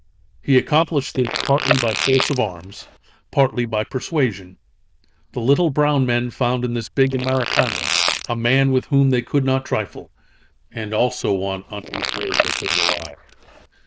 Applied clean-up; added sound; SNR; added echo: neural diffusion model UNIVERSE++.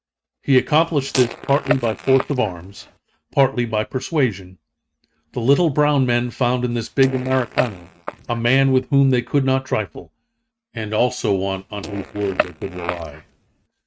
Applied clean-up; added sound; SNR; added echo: neural mask model RNNoise.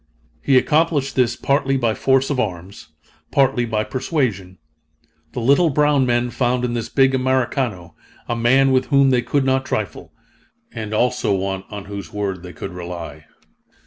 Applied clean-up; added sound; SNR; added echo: none; none; none; none.